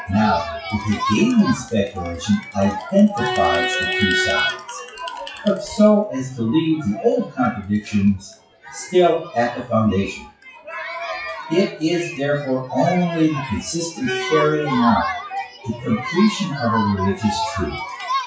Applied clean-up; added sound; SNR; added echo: classical method WPE with log-MMSE.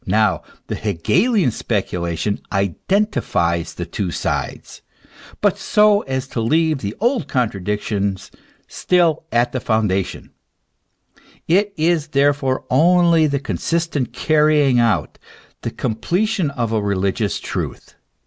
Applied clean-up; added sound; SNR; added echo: none; none; none; none.